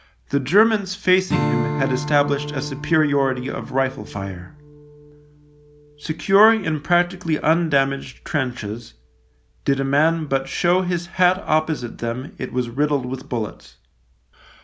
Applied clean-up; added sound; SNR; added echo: none; Strum; 11 dB; none.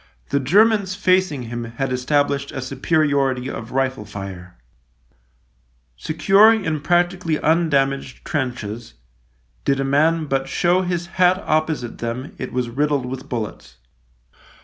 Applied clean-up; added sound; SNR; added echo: none; none; none; none.